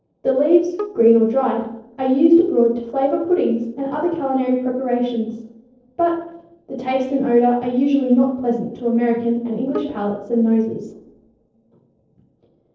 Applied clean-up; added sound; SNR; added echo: neural separator model SepFormer DNS4.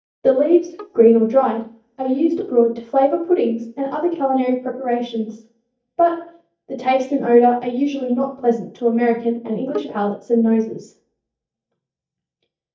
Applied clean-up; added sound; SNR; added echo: neural mask model DeepFilterNet 3.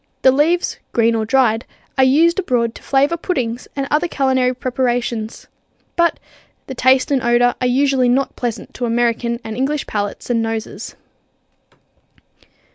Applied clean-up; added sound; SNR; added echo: none; none; none; none.